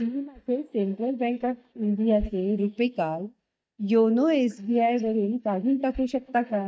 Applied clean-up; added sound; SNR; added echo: neural mask model DeepFilterNet 3.